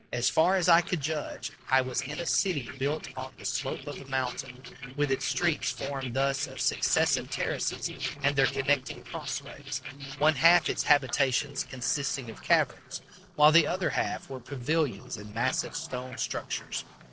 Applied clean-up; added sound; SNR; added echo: neural separator model SepFormer DNS4.